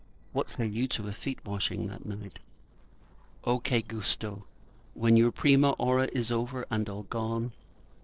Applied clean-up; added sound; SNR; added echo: neural separator model SepFormer DNS4.